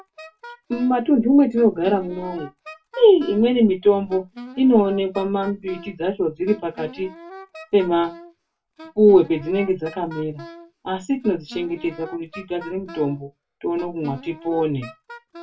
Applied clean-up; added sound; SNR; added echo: none; Wind instrument, woodwind instrument; 20 dB; reverberation time 0.1 s.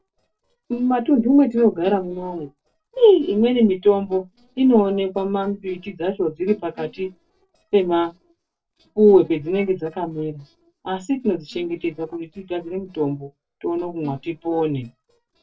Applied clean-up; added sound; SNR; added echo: neural separator model SepFormer DNS4.